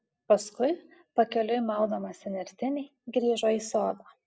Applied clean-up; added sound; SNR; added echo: none; none; none; none.